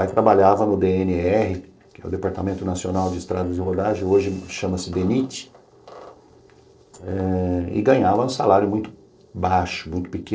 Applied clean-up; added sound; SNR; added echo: neural separator model SepFormer DNS4.